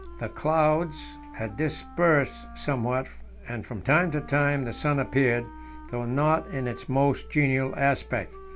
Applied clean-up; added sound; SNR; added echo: none; Wind instrument, woodwind instrument; 20 dB; none.